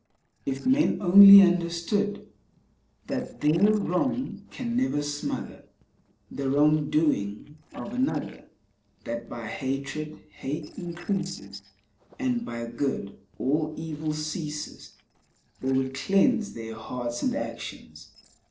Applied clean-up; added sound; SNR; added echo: neural separator model SepFormer DNS4.